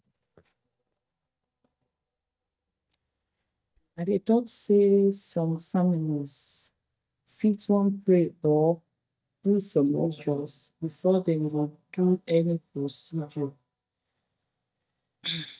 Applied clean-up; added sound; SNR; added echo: neural mask model DeepFilterNet 3.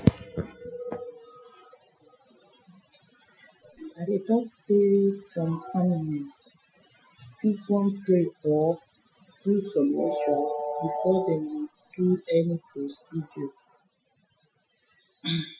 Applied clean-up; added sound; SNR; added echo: classical method Wiener filter.